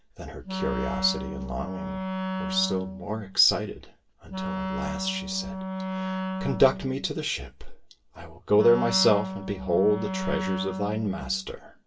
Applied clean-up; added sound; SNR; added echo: none; Wind instrument, woodwind instrument; 5 dB; reverberation time 0.2 s.